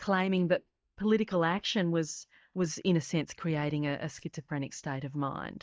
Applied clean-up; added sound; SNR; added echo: neural mask model DeepFilterNet 3.